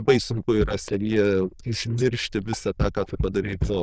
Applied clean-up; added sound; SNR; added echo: neural diffusion model UNIVERSE++.